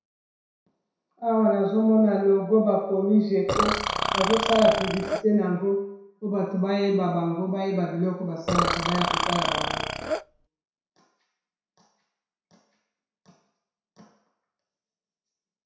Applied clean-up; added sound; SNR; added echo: none; Burping, eructation; 1 dB; reverberation time 0.7 s.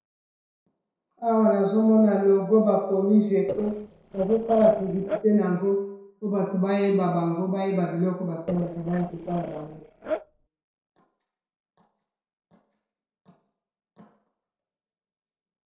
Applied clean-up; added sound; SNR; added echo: neural separator model SepFormer DNS4.